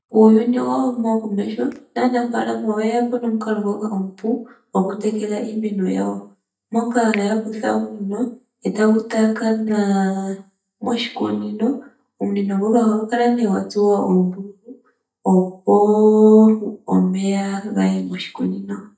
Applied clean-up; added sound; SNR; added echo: neural mask model DeepFilterNet 3.